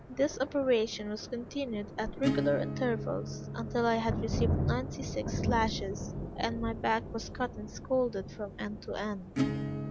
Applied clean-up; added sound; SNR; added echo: none; Acoustic guitar / Strum + Thunder; 2 dB; none.